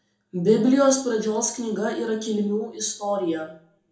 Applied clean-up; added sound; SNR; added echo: none; none; none; reverberation time 0.6 s.